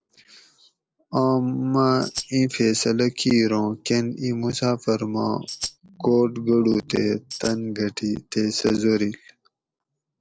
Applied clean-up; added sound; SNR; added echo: neural separator model SepFormer DNS4.